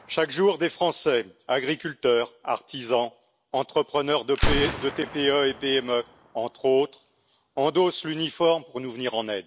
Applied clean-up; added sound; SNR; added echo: none; Gunshot, gunfire; 10 dB; none.